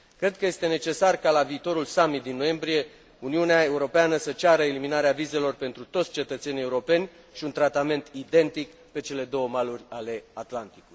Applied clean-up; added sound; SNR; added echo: none; none; none; none.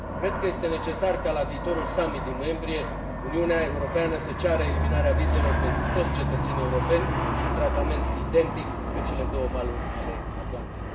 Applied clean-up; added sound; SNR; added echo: none; Aircraft; -2 dB; reverberation time 0.5 s.